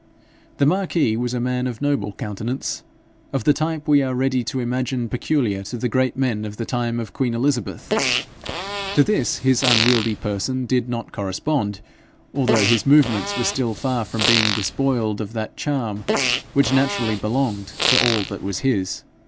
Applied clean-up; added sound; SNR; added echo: none; Fart; 3 dB; none.